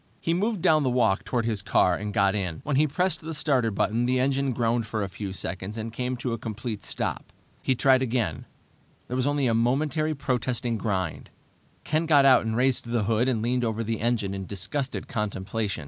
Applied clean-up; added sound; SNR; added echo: none; none; none; none.